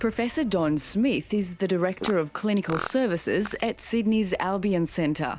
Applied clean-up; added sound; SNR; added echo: none; Fart; 12 dB; none.